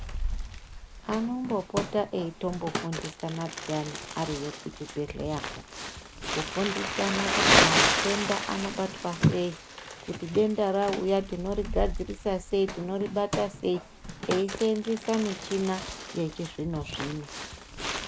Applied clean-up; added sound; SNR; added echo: none; Crumpling, crinkling; 1 dB; none.